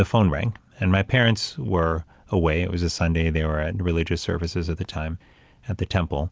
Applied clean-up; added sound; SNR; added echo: none; none; none; none.